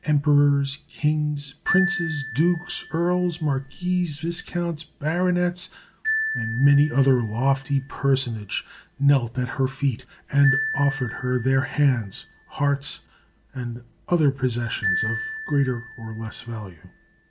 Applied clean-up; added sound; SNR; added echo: none; Marimba, xylophone; 10 dB; none.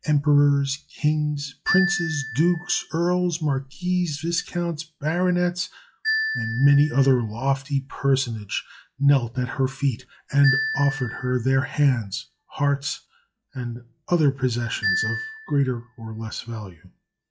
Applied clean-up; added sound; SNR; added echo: classical method log-MMSE.